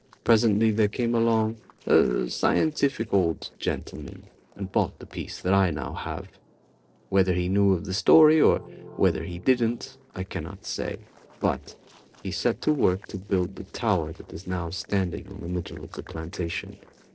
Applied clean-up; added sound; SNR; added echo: neural separator model SepFormer DNS4.